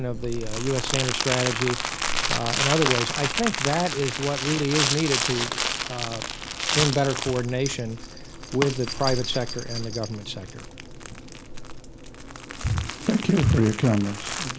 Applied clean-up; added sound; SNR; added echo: none; Crumpling, crinkling; 3 dB; none.